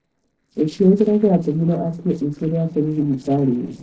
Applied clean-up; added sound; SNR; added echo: neural separator model SepFormer DNS4.